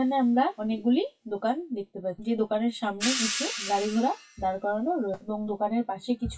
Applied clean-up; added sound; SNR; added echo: classical method WPE with log-MMSE.